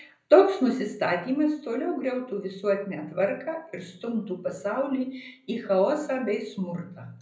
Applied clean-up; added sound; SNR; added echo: none; none; none; reverberation time 0.5 s.